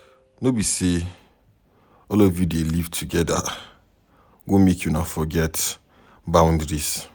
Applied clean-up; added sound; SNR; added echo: none; none; none; none.